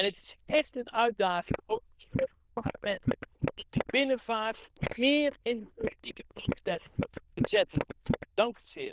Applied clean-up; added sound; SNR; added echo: neural diffusion model UNIVERSE++.